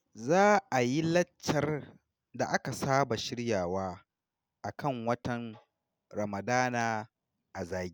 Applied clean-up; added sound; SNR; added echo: none; none; none; none.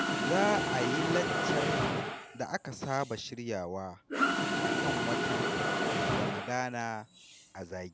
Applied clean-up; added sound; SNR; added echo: none; Mechanisms; -3 dB; none.